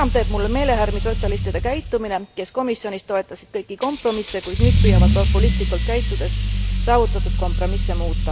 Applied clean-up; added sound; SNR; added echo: none; Engine starting / Accelerating, revving, vroom / Car; -4 dB; none.